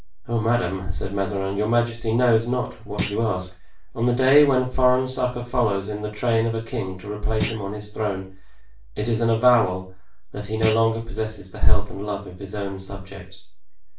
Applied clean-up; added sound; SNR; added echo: none; Thump, thud; 10 dB; reverberation time 0.3 s.